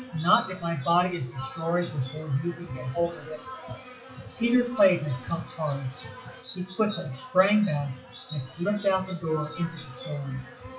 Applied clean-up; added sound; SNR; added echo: classical method WPE with log-MMSE.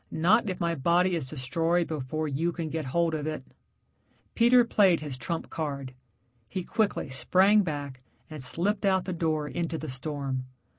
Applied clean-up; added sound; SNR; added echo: none; none; none; none.